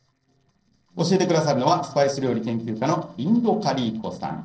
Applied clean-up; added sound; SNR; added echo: neural separator model SepFormer DNS4.